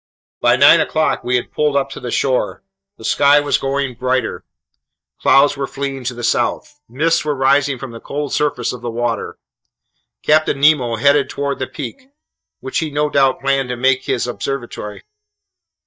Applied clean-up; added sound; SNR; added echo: neural mask model DeepFilterNet 3.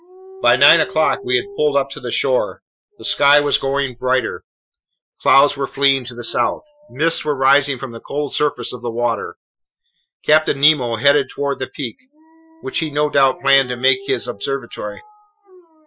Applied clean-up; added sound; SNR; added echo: classical method Wiener filter.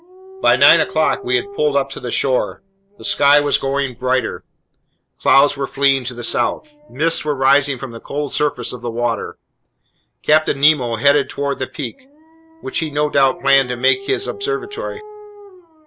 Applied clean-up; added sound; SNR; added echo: none; Dog; 20 dB; none.